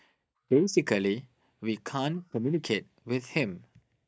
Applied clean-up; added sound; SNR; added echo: neural mask model DeepFilterNet 3.